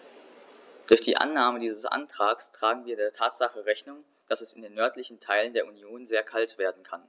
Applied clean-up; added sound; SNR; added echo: none; none; none; none.